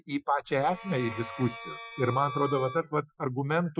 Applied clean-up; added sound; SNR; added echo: classical method Wiener filter.